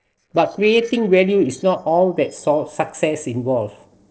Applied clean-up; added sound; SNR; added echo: neural separator model SepFormer DNS4.